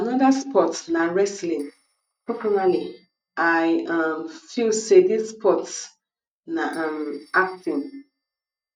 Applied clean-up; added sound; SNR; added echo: neural mask model RNNoise.